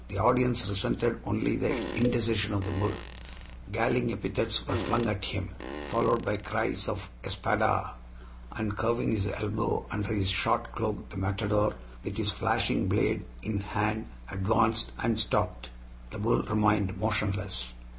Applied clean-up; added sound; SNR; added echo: none; Cowbell + Fart; 10 dB; none.